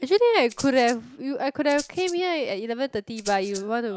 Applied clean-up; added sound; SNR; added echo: none; Rattle (instrument); 17 dB; none.